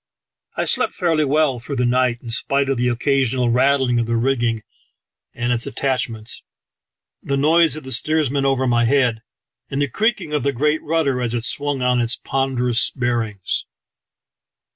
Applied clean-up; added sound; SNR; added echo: none; none; none; none.